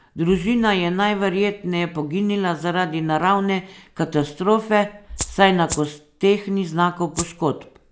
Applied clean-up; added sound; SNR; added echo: none; Rattle (instrument); 8 dB; none.